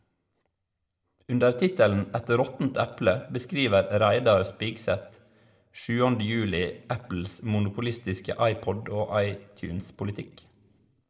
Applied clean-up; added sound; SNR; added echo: none; none; none; reverberation time 0.8 s.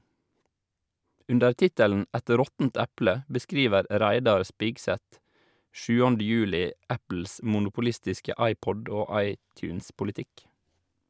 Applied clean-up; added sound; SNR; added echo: none; none; none; none.